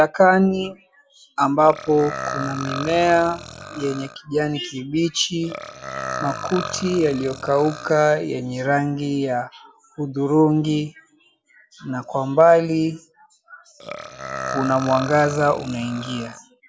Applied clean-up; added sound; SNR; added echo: none; Burping, eructation; 11 dB; none.